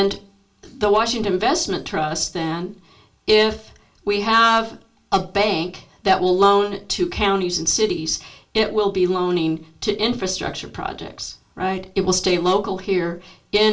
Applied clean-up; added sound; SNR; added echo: none; none; none; reverberation time 0.2 s.